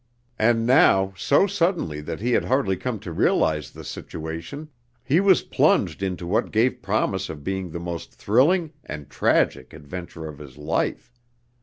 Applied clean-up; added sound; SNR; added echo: none; none; none; none.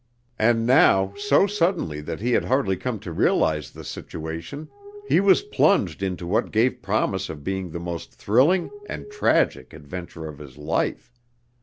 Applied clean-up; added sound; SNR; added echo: none; Glass; 20 dB; none.